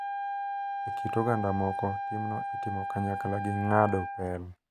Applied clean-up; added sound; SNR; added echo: none; Wind instrument, woodwind instrument; 3 dB; none.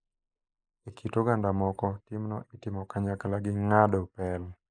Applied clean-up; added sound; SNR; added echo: neural mask model Resemble Enhance denoiser.